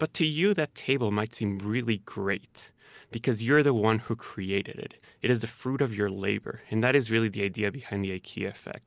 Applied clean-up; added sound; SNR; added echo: none; none; none; none.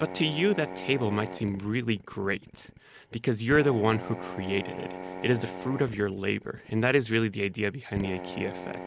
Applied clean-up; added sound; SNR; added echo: none; Drill; 12 dB; none.